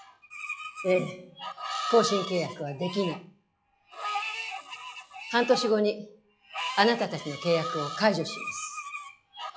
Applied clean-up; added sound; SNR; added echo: classical method log-MMSE.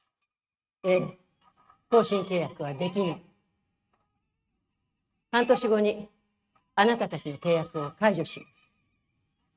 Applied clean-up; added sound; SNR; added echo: neural mask model RNNoise.